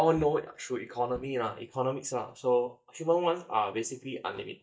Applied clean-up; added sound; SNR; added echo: neural mask model DeepFilterNet 3.